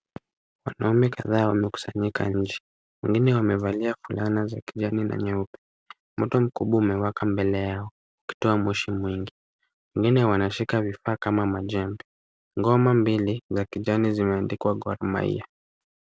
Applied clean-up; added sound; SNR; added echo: none; none; none; none.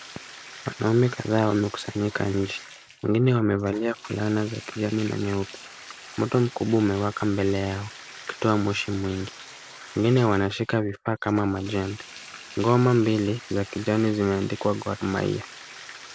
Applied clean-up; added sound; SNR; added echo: none; Bathtub (filling or washing); 18 dB; none.